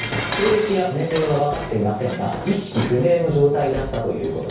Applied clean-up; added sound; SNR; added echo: none; Dishes, pots, and pans; 10 dB; reverberation time 0.6 s.